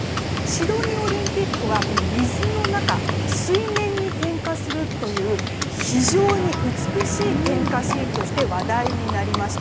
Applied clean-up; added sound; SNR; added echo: none; Livestock, farm animals, working animals; -1 dB; none.